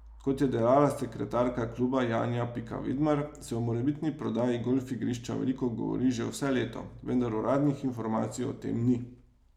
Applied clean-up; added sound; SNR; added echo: none; none; none; none.